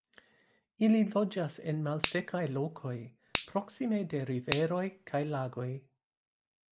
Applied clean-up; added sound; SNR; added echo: none; Finger snapping; 3 dB; none.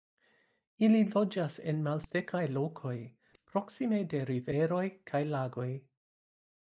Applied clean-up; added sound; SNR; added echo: neural mask model DeepFilterNet 3.